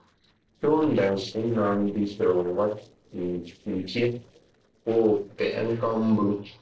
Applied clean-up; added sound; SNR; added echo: neural separator model SepFormer DNS4.